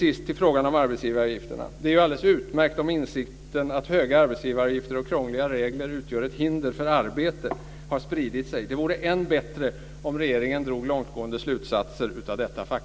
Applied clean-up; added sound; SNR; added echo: none; none; none; none.